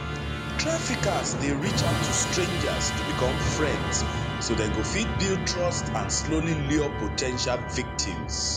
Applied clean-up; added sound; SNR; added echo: none; Musical instrument; 0 dB; none.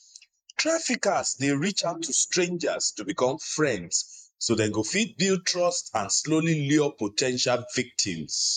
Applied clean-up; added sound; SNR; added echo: neural mask model Resemble Enhance denoiser.